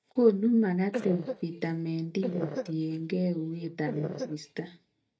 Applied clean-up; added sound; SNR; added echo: neural mask model DeepFilterNet 3.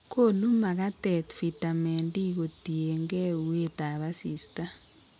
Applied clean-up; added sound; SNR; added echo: none; none; none; none.